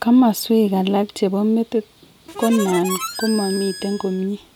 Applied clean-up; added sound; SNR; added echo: none; Harmonica; 11 dB; none.